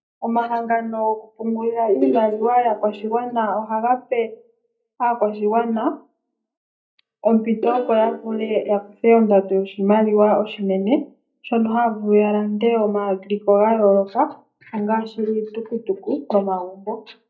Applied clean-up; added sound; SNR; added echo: neural mask model DeepFilterNet 3.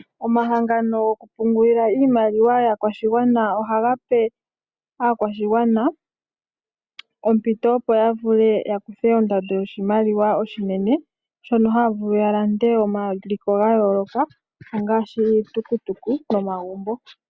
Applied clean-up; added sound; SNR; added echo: none; none; none; none.